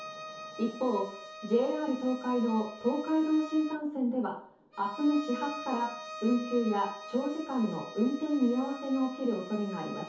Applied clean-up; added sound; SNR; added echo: none; Bowed string instrument; 14 dB; reverberation time 0.5 s.